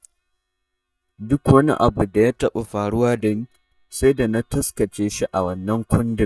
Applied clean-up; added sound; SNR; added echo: neural mask model DeepFilterNet 3.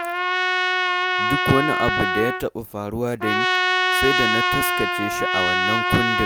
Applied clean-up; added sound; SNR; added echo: none; Trumpet; -4 dB; none.